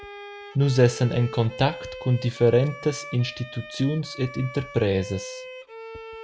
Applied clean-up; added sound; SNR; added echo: none; Bowed string instrument; 15 dB; none.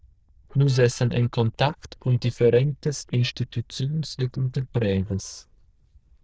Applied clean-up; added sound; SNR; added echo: neural diffusion model UNIVERSE++.